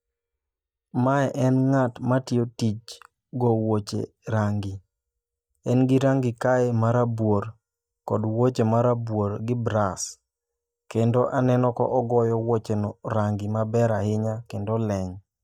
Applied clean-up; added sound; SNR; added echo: neural mask model DeepFilterNet 3.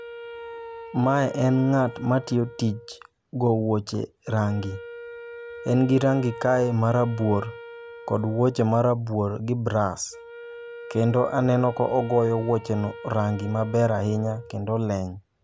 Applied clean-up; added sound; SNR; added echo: none; Wind instrument, woodwind instrument; 16 dB; none.